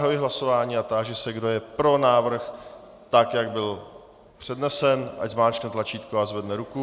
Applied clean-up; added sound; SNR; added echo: none; none; none; none.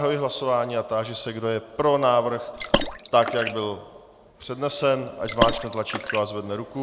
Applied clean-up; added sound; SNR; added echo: none; Water / Splash, splatter; 4 dB; none.